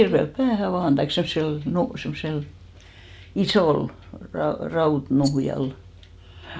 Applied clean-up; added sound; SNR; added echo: none; Rattle; 18 dB; none.